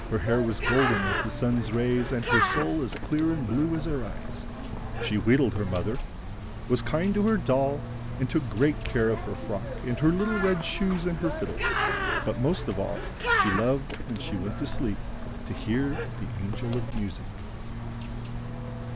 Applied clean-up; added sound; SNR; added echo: none; Bird; 3 dB; none.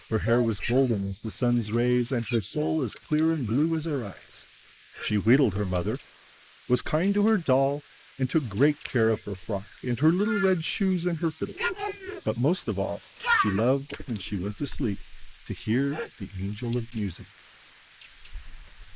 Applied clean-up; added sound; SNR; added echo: neural mask model Resemble Enhance denoiser.